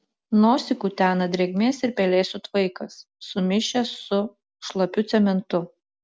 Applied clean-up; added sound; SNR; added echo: none; none; none; none.